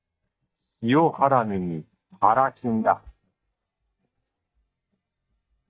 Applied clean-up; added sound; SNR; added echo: neural mask model DeepFilterNet 3.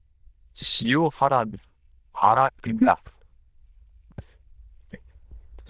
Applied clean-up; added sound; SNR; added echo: neural diffusion model UNIVERSE++.